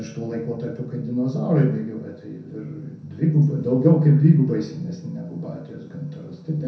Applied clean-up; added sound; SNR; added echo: none; none; none; reverberation time 0.5 s.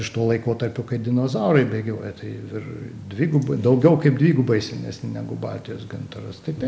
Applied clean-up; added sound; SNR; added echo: none; none; none; none.